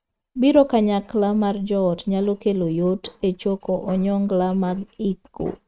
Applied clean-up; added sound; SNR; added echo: neural mask model RNNoise.